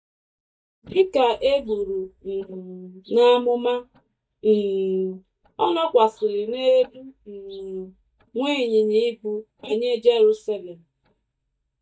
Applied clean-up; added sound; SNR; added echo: neural mask model DeepFilterNet 3.